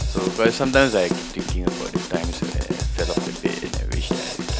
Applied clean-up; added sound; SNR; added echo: none; Drum kit; 0 dB; none.